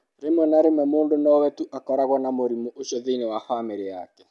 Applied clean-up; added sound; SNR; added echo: none; none; none; none.